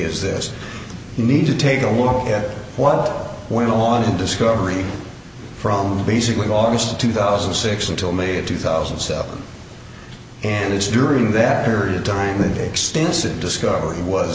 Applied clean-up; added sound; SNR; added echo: none; none; none; none.